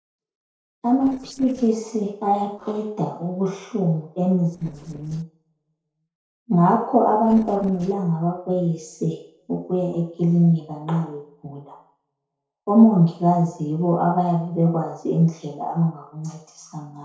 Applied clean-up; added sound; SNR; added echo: neural separator model SepFormer DNS4.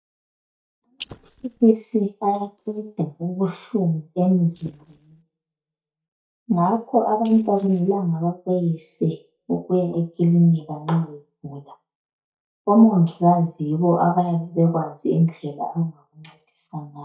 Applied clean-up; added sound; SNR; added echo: neural mask model DeepFilterNet 3.